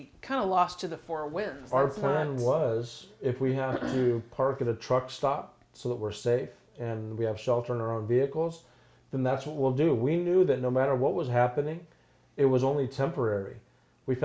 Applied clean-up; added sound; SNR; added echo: none; none; none; none.